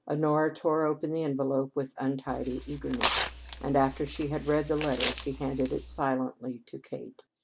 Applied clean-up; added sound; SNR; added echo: none; Tearing; 2 dB; none.